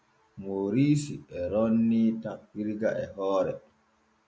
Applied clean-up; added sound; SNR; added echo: none; none; none; none.